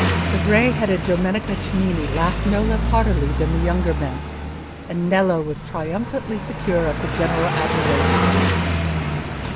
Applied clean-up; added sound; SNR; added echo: none; Car passing by; -1 dB; none.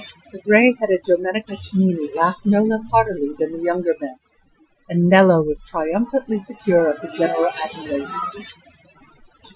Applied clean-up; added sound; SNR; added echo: classical method Wiener filter.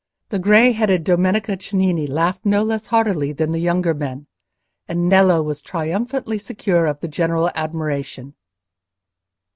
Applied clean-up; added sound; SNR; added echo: none; none; none; none.